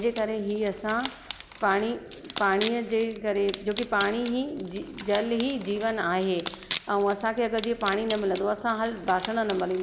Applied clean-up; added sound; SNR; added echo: none; Wood; 5 dB; none.